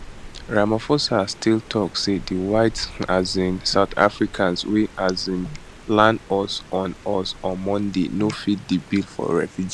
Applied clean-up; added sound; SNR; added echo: none; Rain; 18 dB; none.